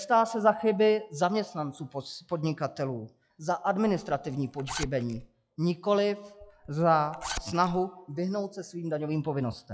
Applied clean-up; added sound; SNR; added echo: classical method log-MMSE.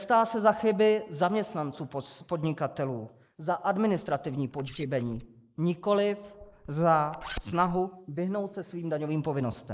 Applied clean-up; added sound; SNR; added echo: neural mask model Resemble Enhance denoiser.